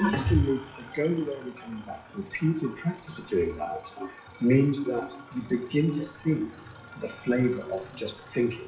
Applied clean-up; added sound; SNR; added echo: classical method WPE with log-MMSE.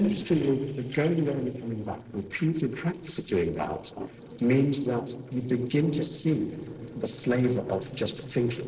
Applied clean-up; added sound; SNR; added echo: neural separator model SepFormer DNS4.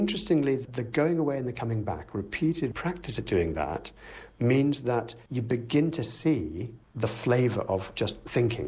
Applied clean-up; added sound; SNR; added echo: none; none; none; none.